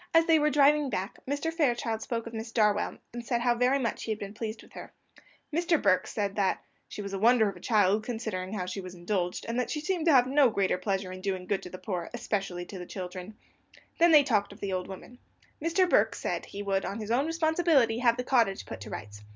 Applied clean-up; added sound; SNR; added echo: none; none; none; none.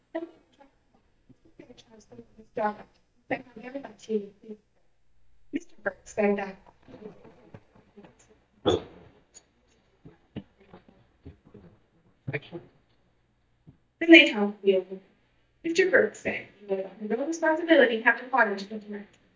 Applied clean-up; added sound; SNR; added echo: neural mask model DeepFilterNet 3.